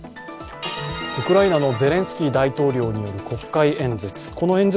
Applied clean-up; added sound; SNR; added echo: none; none; none; none.